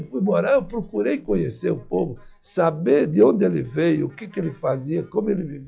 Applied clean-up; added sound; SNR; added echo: classical method log-MMSE.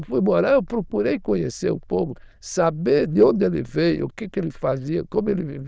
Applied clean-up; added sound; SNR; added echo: neural diffusion model UNIVERSE++.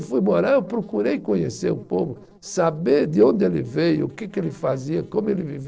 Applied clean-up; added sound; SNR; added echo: neural separator model SepFormer DNS4.